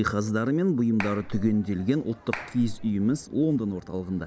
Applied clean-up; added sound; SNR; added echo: none; Clapping; 11 dB; none.